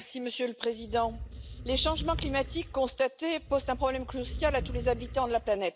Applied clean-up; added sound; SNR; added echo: none; Animal; 8 dB; none.